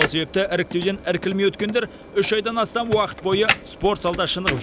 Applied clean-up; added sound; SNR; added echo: none; Computer keyboard; 8 dB; none.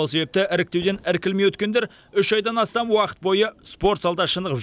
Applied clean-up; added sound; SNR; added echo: none; none; none; none.